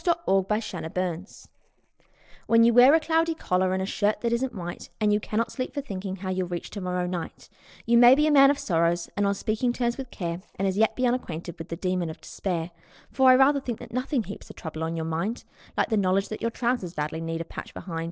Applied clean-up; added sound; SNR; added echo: neural separator model SepFormer DNS4.